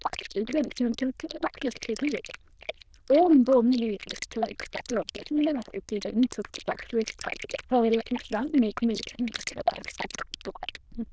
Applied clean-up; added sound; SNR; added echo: neural diffusion model UNIVERSE++.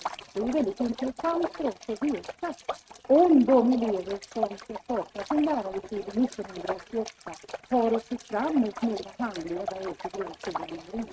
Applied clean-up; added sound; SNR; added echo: neural mask model RNNoise.